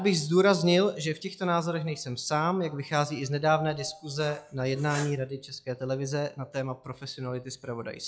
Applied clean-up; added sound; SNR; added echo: classical method log-MMSE.